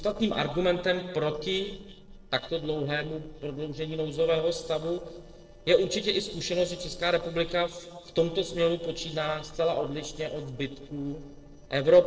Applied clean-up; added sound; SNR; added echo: neural separator model SepFormer DNS4.